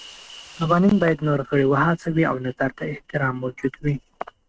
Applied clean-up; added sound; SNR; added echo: neural mask model RNNoise.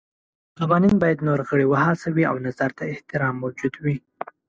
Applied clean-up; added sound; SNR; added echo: none; none; none; none.